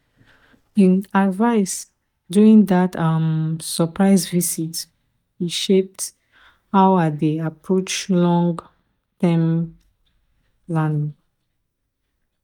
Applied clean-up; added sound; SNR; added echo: neural mask model DeepFilterNet 3.